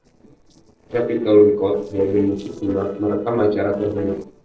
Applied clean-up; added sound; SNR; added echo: neural separator model SepFormer DNS4.